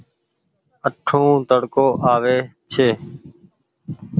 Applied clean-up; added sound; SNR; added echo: none; none; none; none.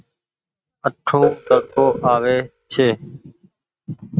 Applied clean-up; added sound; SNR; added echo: neural mask model RNNoise.